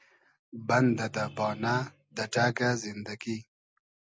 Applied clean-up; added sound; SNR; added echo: none; none; none; none.